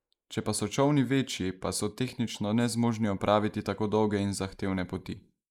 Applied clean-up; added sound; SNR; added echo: neural mask model Resemble Enhance denoiser.